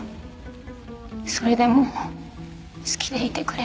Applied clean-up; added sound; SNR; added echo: none; none; none; none.